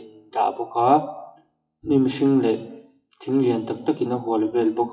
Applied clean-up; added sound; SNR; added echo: classical method WPE with log-MMSE.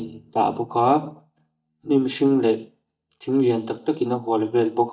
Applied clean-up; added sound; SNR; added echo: neural mask model DeepFilterNet 3.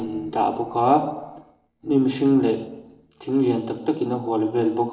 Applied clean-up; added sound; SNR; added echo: neural separator model SepFormer DNS4.